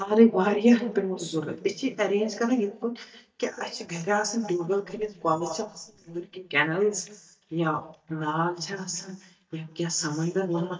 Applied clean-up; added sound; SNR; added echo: neural mask model DeepFilterNet 3.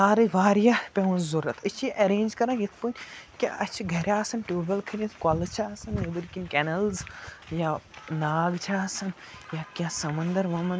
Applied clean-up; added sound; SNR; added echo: none; none; none; none.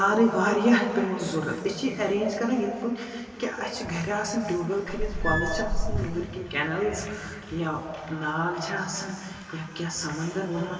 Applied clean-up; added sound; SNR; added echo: none; Squeak / Screech; 0 dB; reverberation time 2.7 s.